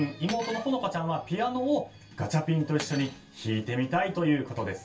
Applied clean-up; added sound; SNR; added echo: none; Cutlery, silverware; 18 dB; reverberation time 0.2 s.